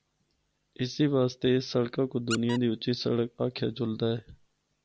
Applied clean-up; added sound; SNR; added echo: none; Squeak; 15 dB; none.